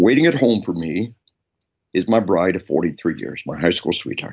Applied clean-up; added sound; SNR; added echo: none; none; none; none.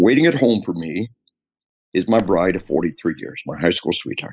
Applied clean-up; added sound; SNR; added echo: classical method spectral subtraction.